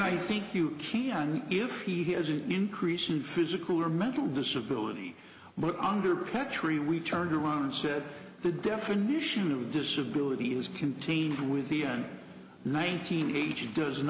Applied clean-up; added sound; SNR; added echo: none; none; none; none.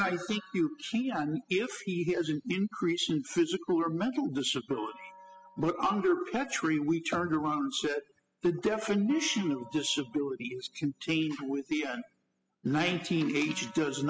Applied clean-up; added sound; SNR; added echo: classical method spectral subtraction.